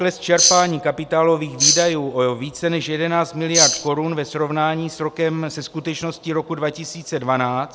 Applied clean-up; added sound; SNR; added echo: none; Tambourine; -4 dB; none.